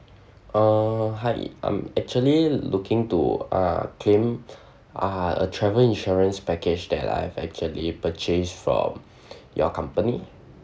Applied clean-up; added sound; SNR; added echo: none; none; none; none.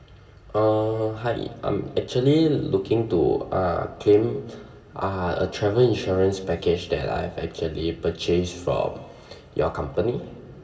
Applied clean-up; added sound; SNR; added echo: none; none; none; reverberation time 1.8 s.